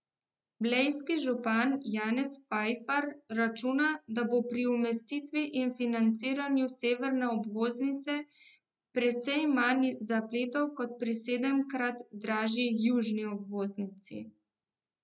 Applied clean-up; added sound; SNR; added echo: none; none; none; none.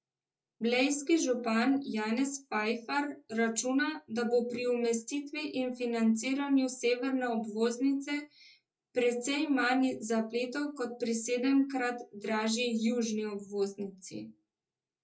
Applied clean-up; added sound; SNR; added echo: none; none; none; reverberation time 0.1 s.